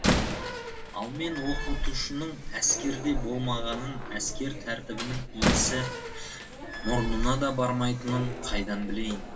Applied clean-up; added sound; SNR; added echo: none; Slam; 0 dB; reverberation time 1.9 s.